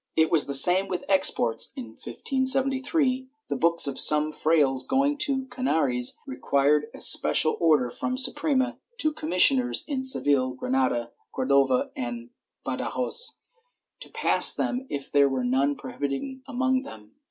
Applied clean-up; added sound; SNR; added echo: none; none; none; none.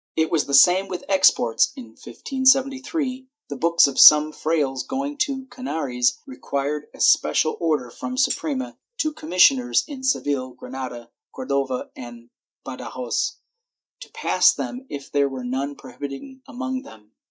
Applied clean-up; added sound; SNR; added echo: neural mask model DeepFilterNet 3.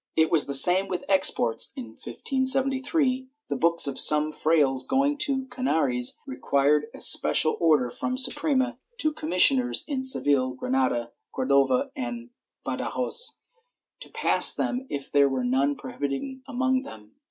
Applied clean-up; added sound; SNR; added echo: neural mask model RNNoise.